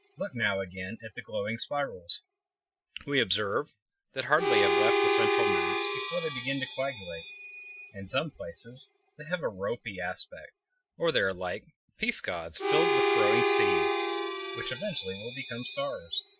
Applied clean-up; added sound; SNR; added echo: classical method Wiener filter.